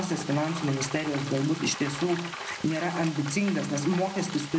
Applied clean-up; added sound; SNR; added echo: none; Frying (food); 10 dB; none.